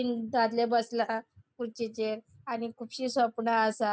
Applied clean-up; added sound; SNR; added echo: none; none; none; none.